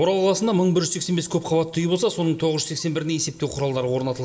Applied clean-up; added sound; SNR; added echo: none; none; none; reverberation time 1.0 s.